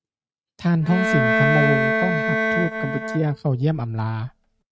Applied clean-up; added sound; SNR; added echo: neural mask model RNNoise.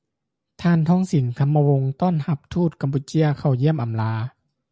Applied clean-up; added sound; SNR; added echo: none; none; none; none.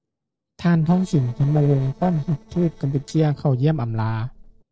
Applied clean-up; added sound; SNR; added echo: neural separator model SepFormer DNS4.